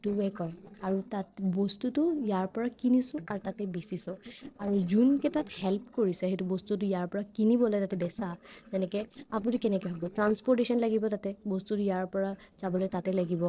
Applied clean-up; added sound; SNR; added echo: neural separator model SepFormer DNS4.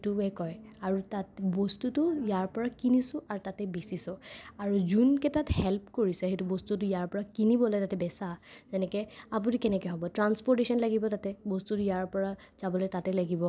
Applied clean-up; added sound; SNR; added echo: none; none; none; none.